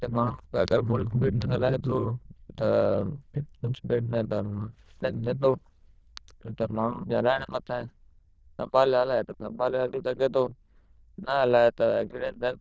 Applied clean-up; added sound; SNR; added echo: neural diffusion model UNIVERSE++.